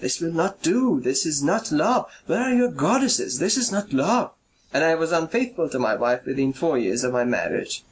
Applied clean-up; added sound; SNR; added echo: none; none; none; none.